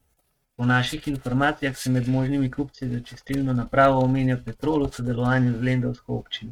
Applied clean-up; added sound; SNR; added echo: neural mask model RNNoise.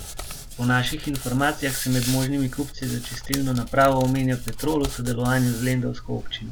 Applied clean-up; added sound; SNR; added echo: none; Hands; 9 dB; none.